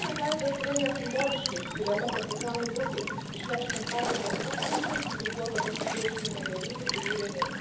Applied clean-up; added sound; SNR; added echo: none; Walk, footsteps / Stream / Trickle, dribble / Chirp, tweet; 0 dB; reverberation time 0.7 s.